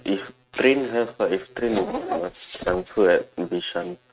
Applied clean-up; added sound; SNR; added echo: neural mask model RNNoise.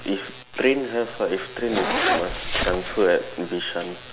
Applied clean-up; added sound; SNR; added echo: none; Zipper (clothing); 1 dB; none.